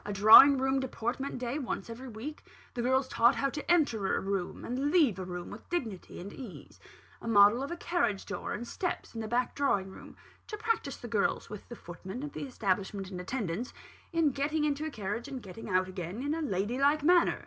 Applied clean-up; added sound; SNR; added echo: none; none; none; none.